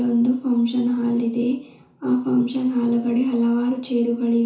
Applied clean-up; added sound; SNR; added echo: none; none; none; reverberation time 0.6 s.